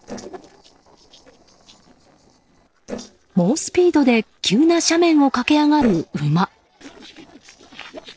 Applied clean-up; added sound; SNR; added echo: neural separator model SepFormer DNS4.